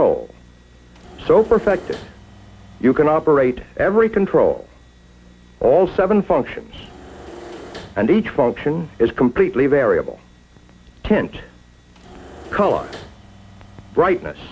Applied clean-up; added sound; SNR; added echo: none; Engine / Mechanisms; 20 dB; none.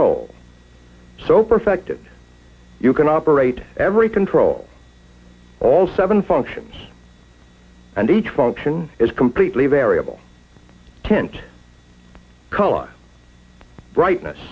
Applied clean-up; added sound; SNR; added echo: none; none; none; none.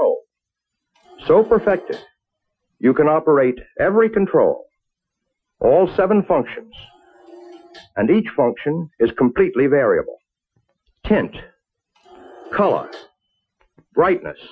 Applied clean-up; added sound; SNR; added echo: classical method Wiener filter.